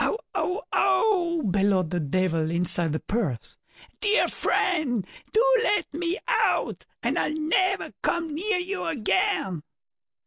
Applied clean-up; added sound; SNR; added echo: none; none; none; none.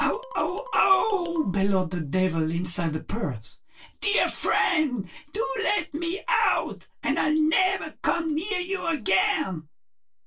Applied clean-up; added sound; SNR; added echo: neural separator model SepFormer DNS4.